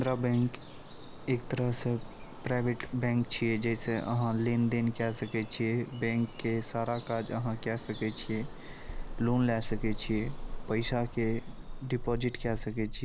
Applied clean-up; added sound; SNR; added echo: none; Bird vocalization, bird call, bird song; 8 dB; none.